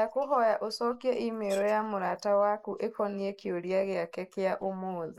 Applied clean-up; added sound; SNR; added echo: neural mask model Resemble Enhance denoiser.